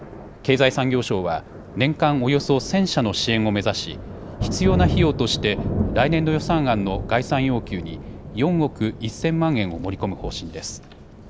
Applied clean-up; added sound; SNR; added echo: none; Thunder; 7 dB; none.